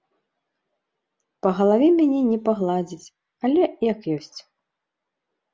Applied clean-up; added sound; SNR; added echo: none; none; none; none.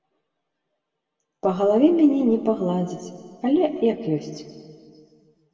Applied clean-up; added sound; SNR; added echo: none; none; none; reverberation time 2.1 s.